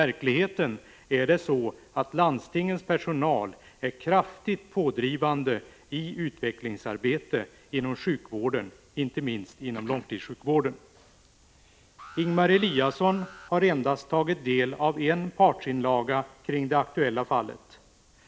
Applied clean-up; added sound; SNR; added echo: none; Alarm; 20 dB; none.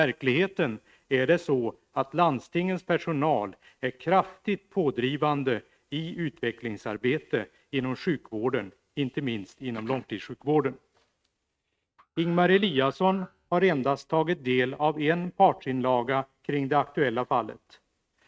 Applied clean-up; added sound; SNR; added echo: neural mask model RNNoise.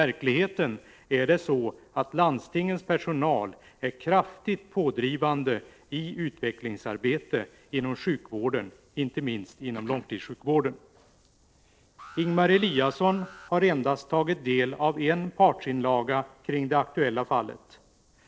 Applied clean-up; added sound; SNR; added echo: neural separator model SepFormer DNS4.